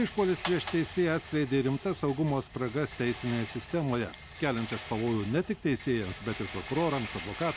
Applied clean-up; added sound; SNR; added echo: none; Rattle; 13 dB; none.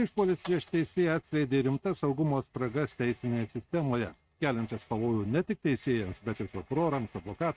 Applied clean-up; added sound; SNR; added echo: neural mask model RNNoise.